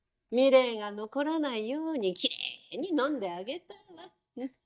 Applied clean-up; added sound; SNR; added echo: neural mask model DeepFilterNet 3.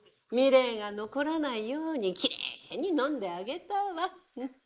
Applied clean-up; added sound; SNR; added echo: neural mask model Resemble Enhance denoiser.